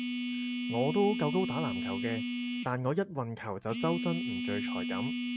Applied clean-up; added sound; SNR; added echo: none; Telephone; 1 dB; none.